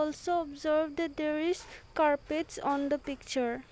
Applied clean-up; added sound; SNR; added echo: none; none; none; none.